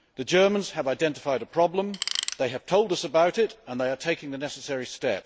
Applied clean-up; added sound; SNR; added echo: none; Tools; 6 dB; none.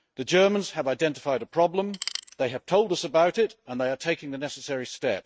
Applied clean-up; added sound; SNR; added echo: neural mask model RNNoise.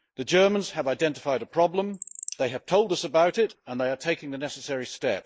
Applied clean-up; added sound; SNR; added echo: neural mask model Resemble Enhance denoiser.